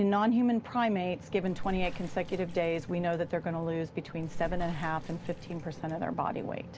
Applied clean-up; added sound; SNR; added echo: none; Bathtub (filling or washing) / Water / Splash, splatter; 9 dB; none.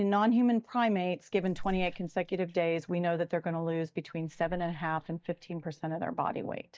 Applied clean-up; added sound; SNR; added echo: neural mask model DeepFilterNet 3.